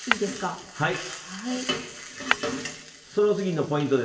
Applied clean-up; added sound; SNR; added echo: none; Shatter; 3 dB; reverberation time 0.7 s.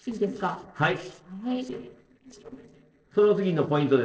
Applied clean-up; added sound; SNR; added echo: neural separator model SepFormer DNS4.